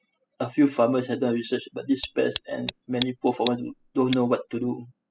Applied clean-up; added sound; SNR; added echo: classical method spectral subtraction.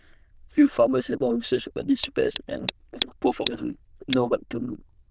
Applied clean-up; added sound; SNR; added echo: neural diffusion model UNIVERSE++.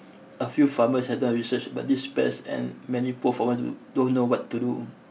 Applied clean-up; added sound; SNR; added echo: none; none; none; none.